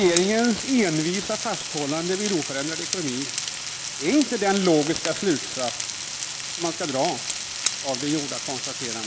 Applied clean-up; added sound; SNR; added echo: none; Frying (food); 5 dB; none.